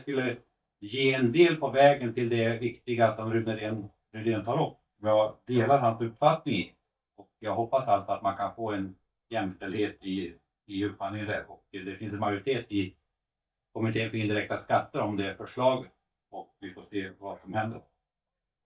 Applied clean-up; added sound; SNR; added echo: neural mask model DeepFilterNet 3.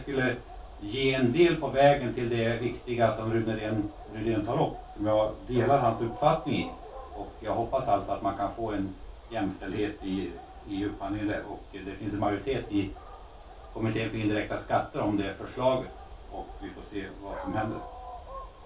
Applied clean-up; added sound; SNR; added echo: none; Dog; 18 dB; reverberation time 0.2 s.